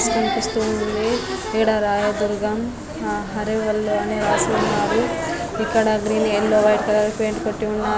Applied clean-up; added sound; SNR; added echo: none; Drill; 18 dB; none.